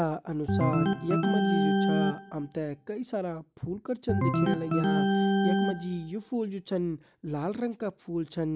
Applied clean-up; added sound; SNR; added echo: none; Organ; -5 dB; none.